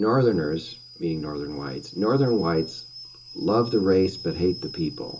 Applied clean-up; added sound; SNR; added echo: none; Boiling / Alarm; 18 dB; reverberation time 0.2 s.